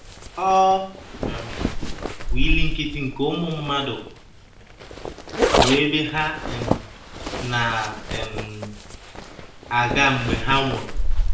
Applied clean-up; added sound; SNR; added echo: none; Zipper (clothing); 0 dB; reverberation time 0.5 s.